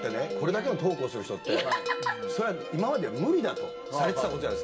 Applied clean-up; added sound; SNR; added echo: none; Bell; 8 dB; reverberation time 0.6 s.